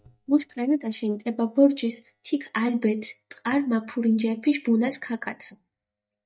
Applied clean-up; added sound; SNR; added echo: neural mask model DeepFilterNet 3.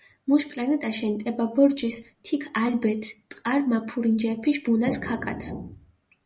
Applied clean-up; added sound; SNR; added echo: none; none; none; none.